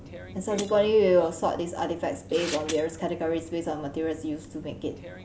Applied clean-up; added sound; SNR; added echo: none; Shatter + Tearing; 16 dB; none.